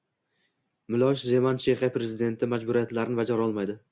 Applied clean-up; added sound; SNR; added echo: none; none; none; none.